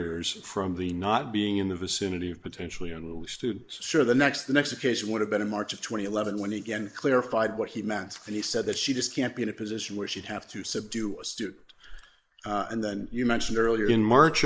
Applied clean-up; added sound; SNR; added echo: neural mask model Resemble Enhance denoiser.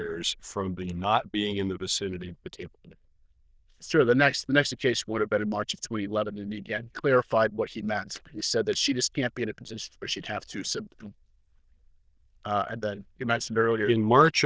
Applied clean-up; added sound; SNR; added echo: neural diffusion model UNIVERSE++.